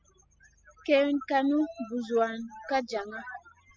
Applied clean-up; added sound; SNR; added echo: classical method spectral subtraction.